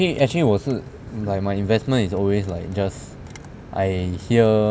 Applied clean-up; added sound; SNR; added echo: none; none; none; none.